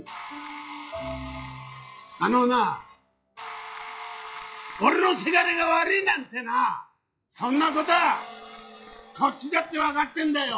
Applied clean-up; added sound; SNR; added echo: classical method log-MMSE.